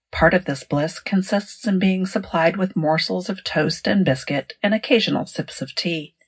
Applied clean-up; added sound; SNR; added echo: none; none; none; reverberation time 0.4 s.